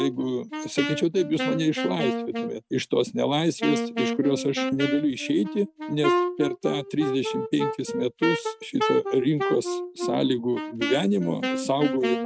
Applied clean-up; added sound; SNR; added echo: neural mask model RNNoise.